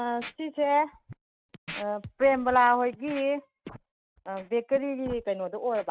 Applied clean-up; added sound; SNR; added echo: neural mask model RNNoise.